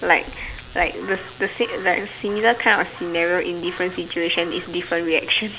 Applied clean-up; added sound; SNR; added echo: none; Crow; 19 dB; none.